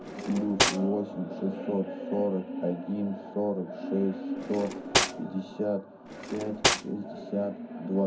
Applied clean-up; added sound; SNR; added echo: none; Cutlery, silverware; 0 dB; reverberation time 0.4 s.